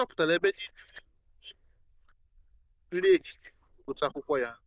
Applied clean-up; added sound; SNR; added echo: neural diffusion model UNIVERSE++.